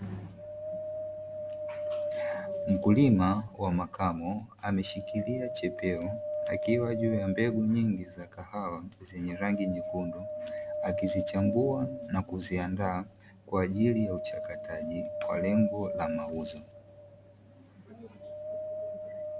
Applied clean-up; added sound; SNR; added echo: none; Wind; 6 dB; none.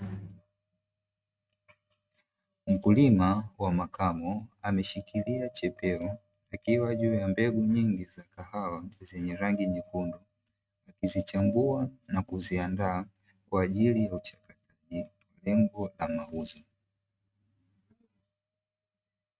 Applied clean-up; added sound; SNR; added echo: neural mask model RNNoise.